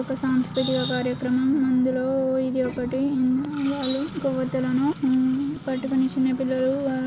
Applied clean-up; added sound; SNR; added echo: none; Toilet flush + Livestock, farm animals, working animals; 19 dB; none.